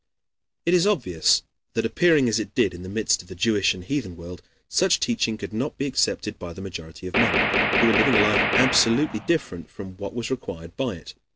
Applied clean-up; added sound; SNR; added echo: none; Gunshot, gunfire; -2 dB; none.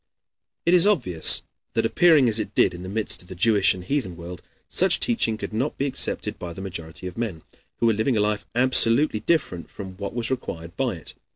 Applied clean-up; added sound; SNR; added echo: none; none; none; none.